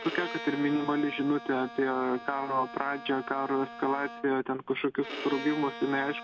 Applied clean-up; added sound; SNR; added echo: none; Bowed string instrument; 12 dB; none.